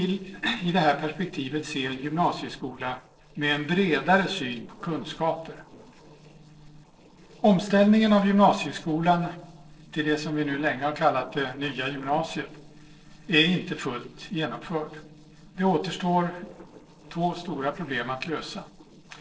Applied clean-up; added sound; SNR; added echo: neural separator model SepFormer DNS4.